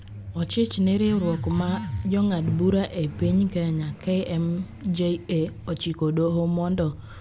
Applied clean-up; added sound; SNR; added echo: none; Truck; 13 dB; none.